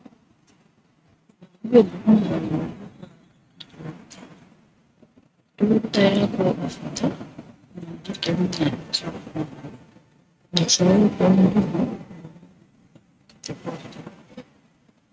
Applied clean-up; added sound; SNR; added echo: neural mask model RNNoise.